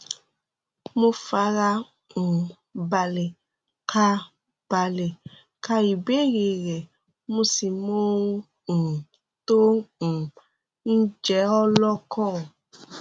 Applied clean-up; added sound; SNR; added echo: none; none; none; none.